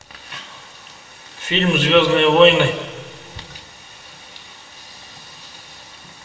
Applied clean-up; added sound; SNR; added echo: none; none; none; reverberation time 1.4 s.